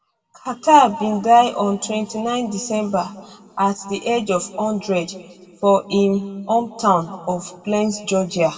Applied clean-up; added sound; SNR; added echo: none; none; none; reverberation time 1.6 s.